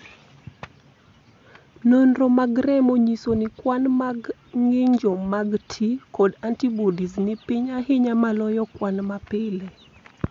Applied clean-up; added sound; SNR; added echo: none; none; none; none.